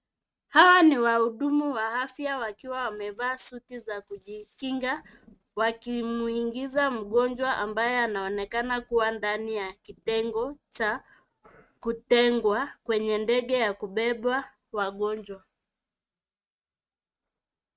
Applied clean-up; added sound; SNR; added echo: neural mask model RNNoise.